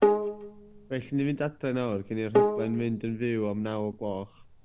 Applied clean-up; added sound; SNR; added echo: none; Bowed string instrument; 0 dB; none.